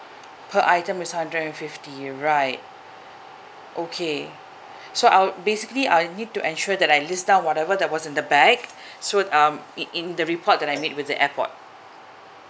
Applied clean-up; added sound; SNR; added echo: none; none; none; none.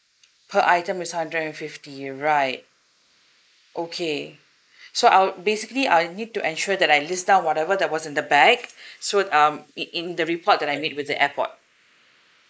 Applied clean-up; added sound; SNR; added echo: neural mask model Resemble Enhance denoiser.